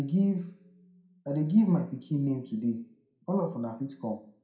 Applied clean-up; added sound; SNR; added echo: none; none; none; reverberation time 0.5 s.